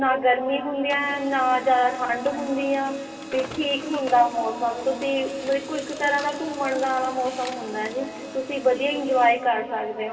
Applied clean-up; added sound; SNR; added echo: none; Printer; 15 dB; reverberation time 2.8 s.